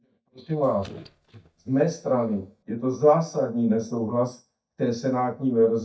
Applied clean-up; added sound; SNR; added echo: neural mask model DeepFilterNet 3.